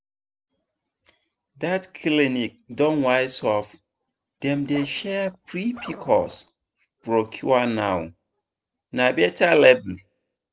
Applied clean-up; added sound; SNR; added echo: neural separator model SepFormer DNS4.